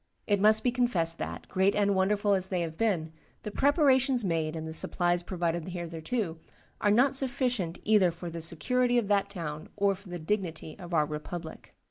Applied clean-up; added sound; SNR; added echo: neural mask model Resemble Enhance denoiser.